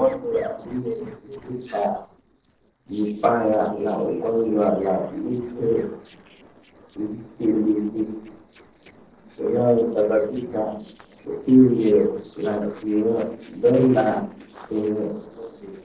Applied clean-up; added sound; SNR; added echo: neural separator model SepFormer DNS4.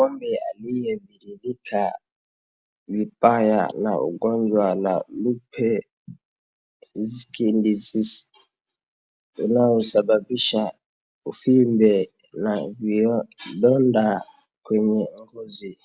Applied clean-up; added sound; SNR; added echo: none; none; none; none.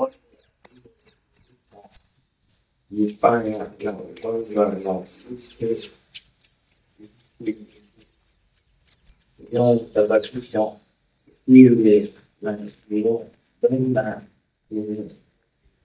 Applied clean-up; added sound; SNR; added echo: neural mask model DeepFilterNet 3.